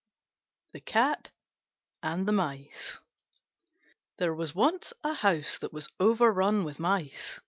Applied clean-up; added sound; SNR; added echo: none; none; none; none.